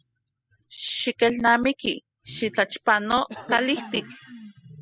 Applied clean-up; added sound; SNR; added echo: classical method spectral subtraction.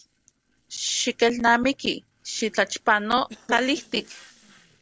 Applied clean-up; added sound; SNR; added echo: neural separator model SepFormer DNS4.